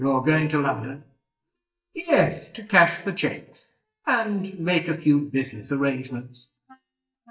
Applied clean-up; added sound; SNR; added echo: neural mask model DeepFilterNet 3.